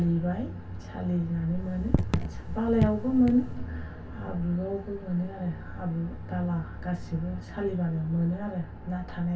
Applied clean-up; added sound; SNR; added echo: none; Raindrop / Drip; 2 dB; reverberation time 0.2 s.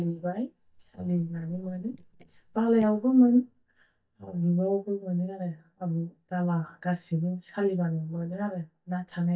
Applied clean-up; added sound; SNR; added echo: neural mask model DeepFilterNet 3.